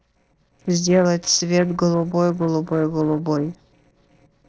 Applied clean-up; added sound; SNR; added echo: neural separator model SepFormer DNS4.